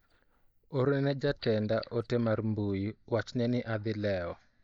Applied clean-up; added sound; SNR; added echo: neural mask model DeepFilterNet 3.